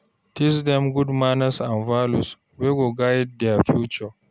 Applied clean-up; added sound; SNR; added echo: none; none; none; none.